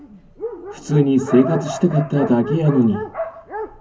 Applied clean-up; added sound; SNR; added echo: none; Dog; 9 dB; reverberation time 0.3 s.